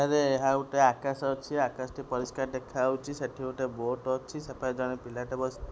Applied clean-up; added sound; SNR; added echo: none; none; none; none.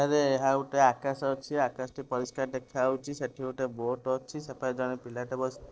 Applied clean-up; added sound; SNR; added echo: neural separator model SepFormer DNS4.